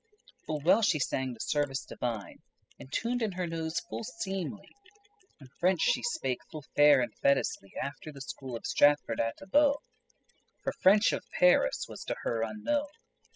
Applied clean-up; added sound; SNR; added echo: classical method spectral subtraction.